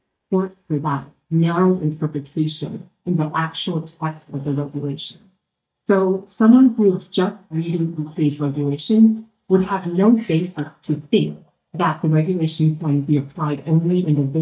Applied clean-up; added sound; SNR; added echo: neural mask model DeepFilterNet 3.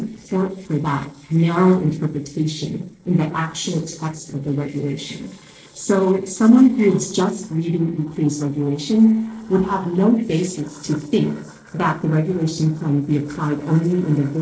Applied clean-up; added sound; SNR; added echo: neural separator model SepFormer DNS4.